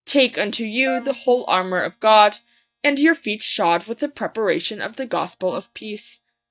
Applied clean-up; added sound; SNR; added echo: neural mask model DeepFilterNet 3.